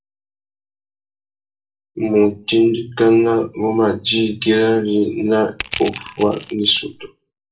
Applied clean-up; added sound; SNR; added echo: none; Crushing; 13 dB; reverberation time 0.2 s.